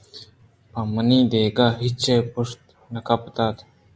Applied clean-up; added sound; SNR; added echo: none; none; none; none.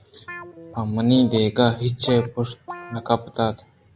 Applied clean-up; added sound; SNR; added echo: none; Guitar; 18 dB; none.